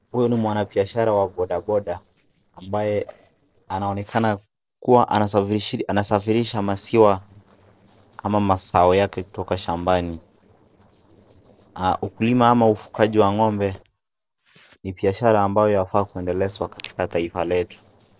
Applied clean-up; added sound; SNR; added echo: neural separator model SepFormer DNS4.